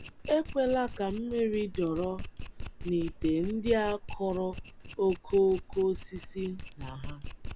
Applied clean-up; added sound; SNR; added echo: none; Domestic sounds, home sounds; 10 dB; none.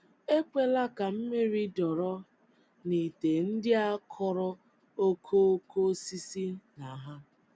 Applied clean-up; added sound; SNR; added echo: none; none; none; none.